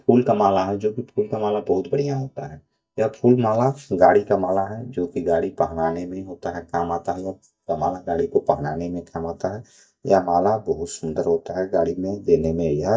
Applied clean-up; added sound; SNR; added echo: neural mask model DeepFilterNet 3.